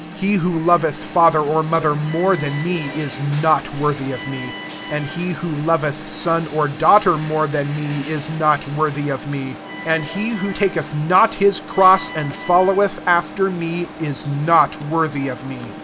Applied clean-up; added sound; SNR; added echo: none; Alarm; 13 dB; none.